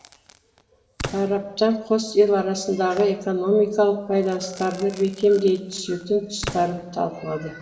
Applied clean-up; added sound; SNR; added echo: none; Crackle / Fireworks; 18 dB; reverberation time 0.8 s.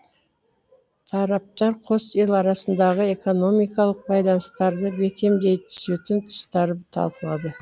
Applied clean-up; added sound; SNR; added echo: none; none; none; none.